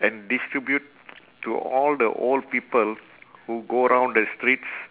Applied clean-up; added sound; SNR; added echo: none; none; none; none.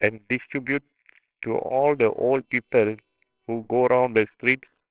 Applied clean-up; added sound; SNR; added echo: neural separator model SepFormer WHAMR!.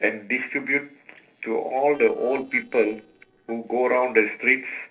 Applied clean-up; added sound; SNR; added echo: neural separator model SepFormer DNS4.